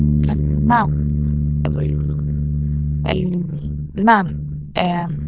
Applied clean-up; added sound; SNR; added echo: neural diffusion model UNIVERSE++.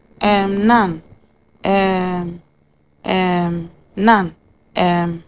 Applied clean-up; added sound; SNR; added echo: neural separator model SepFormer DNS4.